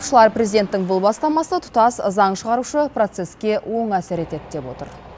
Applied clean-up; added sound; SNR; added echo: none; none; none; none.